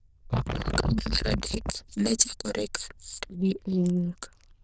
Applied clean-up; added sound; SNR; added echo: neural diffusion model UNIVERSE++.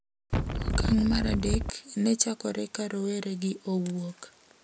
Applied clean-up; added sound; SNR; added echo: none; Wind; -2 dB; none.